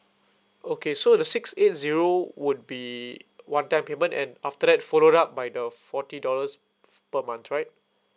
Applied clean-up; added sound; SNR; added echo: none; none; none; none.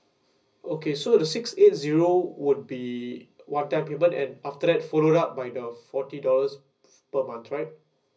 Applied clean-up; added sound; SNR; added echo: none; none; none; reverberation time 0.4 s.